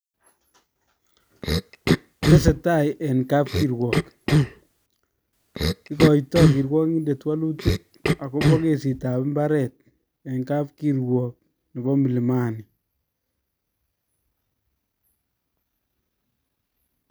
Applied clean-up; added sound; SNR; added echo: none; Cough; -1 dB; none.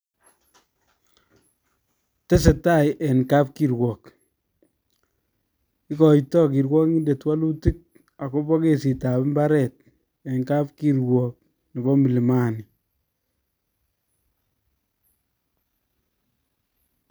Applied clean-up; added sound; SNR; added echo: none; none; none; none.